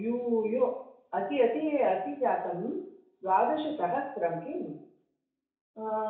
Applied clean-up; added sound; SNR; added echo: none; none; none; reverberation time 0.6 s.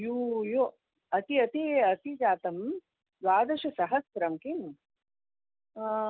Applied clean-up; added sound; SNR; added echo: none; none; none; none.